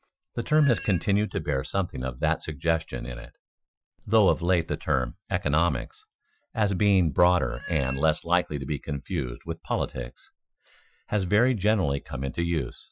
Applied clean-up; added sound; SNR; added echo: classical method Wiener filter.